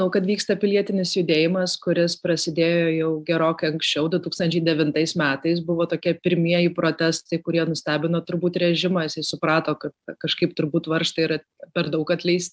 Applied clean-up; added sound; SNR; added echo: none; none; none; none.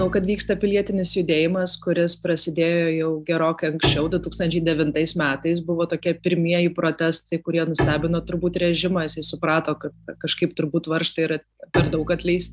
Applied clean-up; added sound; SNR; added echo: none; Bowed string instrument; 11 dB; none.